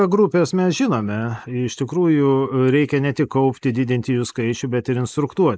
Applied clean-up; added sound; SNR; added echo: neural mask model Resemble Enhance denoiser.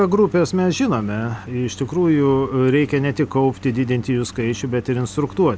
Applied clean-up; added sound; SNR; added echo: none; Engine; 19 dB; none.